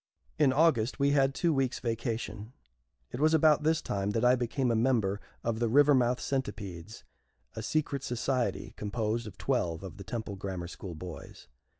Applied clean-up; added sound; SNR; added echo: none; none; none; none.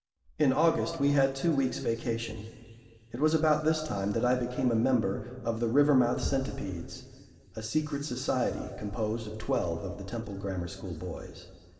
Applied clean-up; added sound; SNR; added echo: none; Bass drum; 19 dB; reverberation time 2.0 s.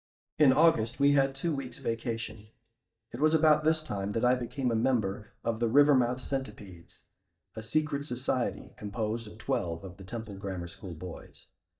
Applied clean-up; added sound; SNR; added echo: neural mask model DeepFilterNet 3.